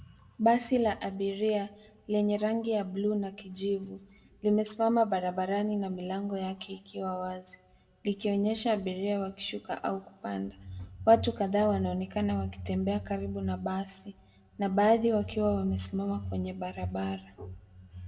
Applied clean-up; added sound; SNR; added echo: none; none; none; reverberation time 0.6 s.